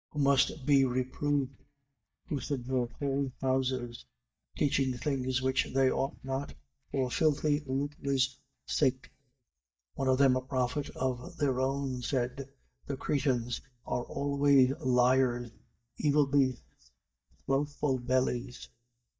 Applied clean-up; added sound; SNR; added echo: neural mask model DeepFilterNet 3.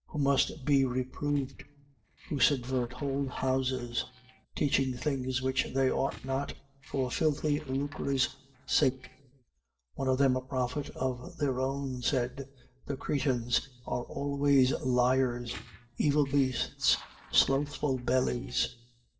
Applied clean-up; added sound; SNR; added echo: neural separator model SepFormer DNS4.